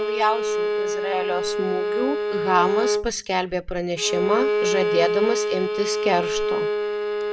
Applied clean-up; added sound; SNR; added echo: none; Bowed string instrument; -2 dB; none.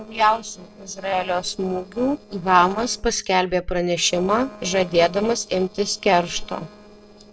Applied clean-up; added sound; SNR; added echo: neural separator model SepFormer DNS4.